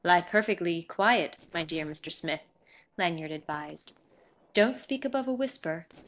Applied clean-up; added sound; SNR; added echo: neural separator model SepFormer DNS4.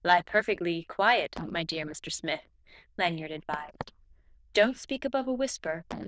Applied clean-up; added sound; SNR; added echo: neural diffusion model UNIVERSE++.